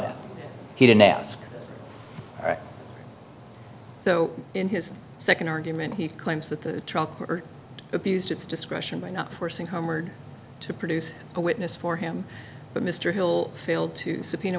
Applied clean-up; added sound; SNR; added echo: none; none; none; none.